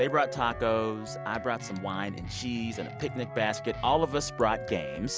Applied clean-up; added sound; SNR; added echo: none; Wind instrument, woodwind instrument + Guitar; 12 dB; none.